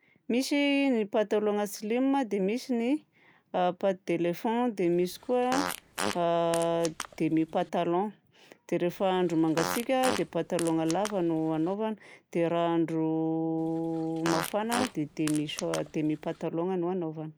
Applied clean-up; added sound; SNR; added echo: none; Fart; 9 dB; none.